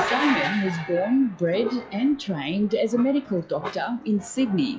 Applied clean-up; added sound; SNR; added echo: classical method log-MMSE.